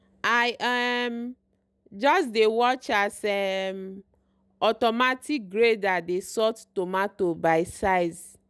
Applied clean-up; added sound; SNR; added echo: none; none; none; none.